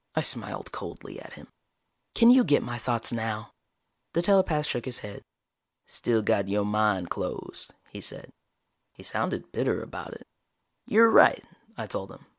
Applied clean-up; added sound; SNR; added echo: none; none; none; none.